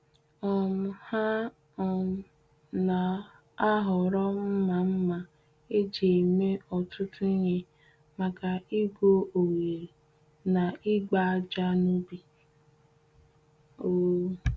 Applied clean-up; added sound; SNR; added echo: none; none; none; none.